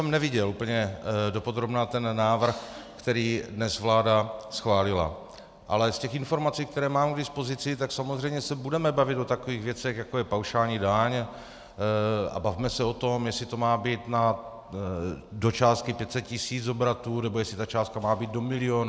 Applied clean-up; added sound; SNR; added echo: none; none; none; none.